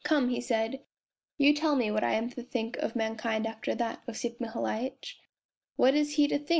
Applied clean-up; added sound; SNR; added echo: none; none; none; none.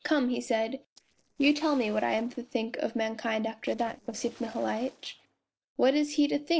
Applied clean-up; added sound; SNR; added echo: neural separator model SepFormer DNS4.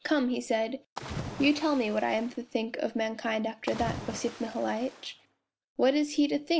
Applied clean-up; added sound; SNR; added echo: none; Splash, splatter; 12 dB; none.